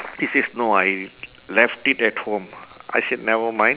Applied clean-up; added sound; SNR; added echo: none; none; none; none.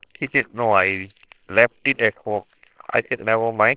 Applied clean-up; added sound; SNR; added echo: neural separator model SepFormer WHAMR!.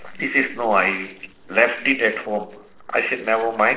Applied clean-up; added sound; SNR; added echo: neural separator model SepFormer DNS4.